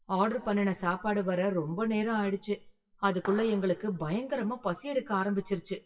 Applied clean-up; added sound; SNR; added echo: classical method WPE with log-MMSE.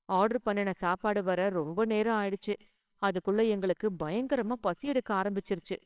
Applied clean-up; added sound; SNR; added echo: neural separator model SepFormer WHAMR!.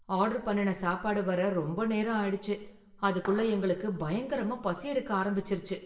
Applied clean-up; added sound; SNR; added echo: none; Clapping; 16 dB; reverberation time 0.6 s.